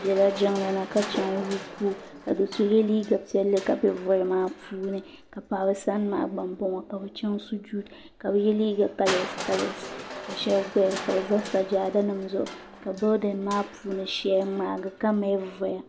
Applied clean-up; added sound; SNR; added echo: none; Crushing; 13 dB; none.